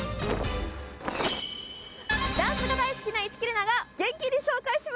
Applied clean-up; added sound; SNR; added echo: none; none; none; none.